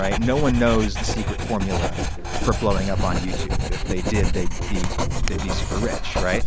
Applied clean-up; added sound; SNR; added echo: none; Writing; -1 dB; none.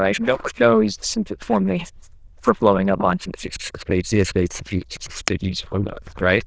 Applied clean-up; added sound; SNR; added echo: neural diffusion model UNIVERSE++.